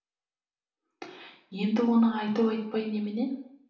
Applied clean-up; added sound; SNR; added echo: none; none; none; reverberation time 0.6 s.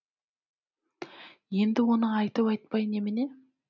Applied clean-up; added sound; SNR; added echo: none; none; none; none.